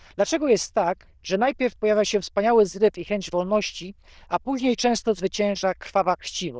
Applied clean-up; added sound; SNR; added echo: neural diffusion model UNIVERSE++.